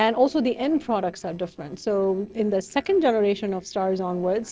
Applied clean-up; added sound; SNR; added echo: neural separator model SepFormer DNS4.